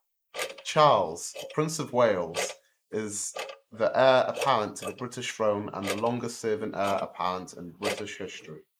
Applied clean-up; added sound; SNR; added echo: neural mask model Resemble Enhance denoiser.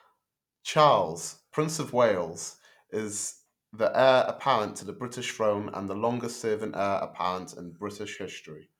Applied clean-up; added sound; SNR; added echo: none; none; none; none.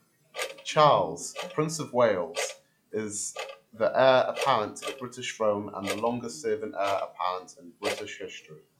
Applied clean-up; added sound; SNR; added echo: classical method log-MMSE.